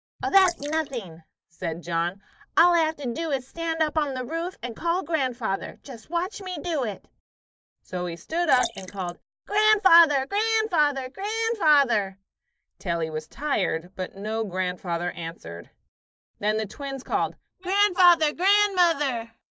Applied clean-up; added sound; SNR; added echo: neural mask model Resemble Enhance denoiser.